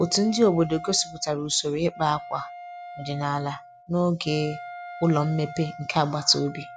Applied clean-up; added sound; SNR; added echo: none; Wind instrument, woodwind instrument; 15 dB; none.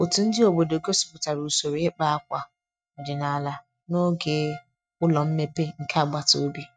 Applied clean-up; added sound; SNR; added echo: neural mask model RNNoise.